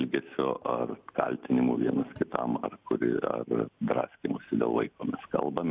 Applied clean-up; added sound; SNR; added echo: none; none; none; none.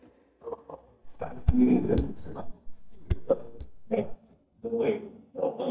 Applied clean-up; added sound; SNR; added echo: neural mask model DeepFilterNet 3.